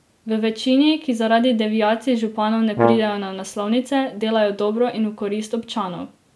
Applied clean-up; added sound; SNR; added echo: none; Brass instrument; 3 dB; none.